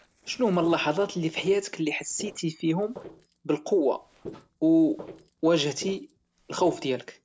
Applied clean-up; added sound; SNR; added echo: neural separator model SepFormer DNS4.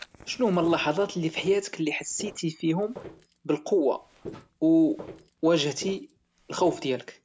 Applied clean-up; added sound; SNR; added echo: none; Walk, footsteps + Fire; 19 dB; none.